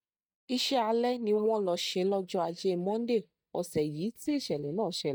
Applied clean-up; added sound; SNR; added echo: neural mask model DeepFilterNet 3.